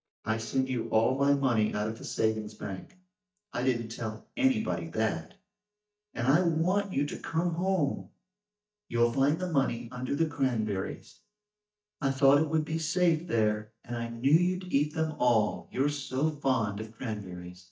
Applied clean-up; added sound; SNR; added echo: neural mask model DeepFilterNet 3.